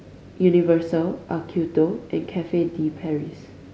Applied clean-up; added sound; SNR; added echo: none; none; none; none.